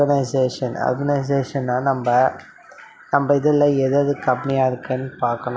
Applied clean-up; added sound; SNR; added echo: none; none; none; none.